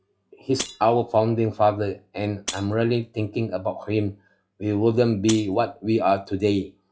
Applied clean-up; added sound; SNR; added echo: classical method log-MMSE.